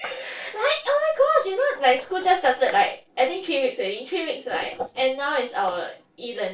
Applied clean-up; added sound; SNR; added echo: neural separator model SepFormer DNS4.